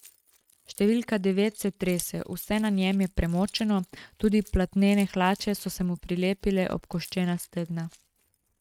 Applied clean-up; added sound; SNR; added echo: neural mask model RNNoise.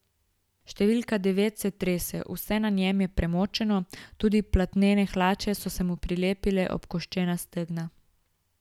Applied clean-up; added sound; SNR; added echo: none; none; none; none.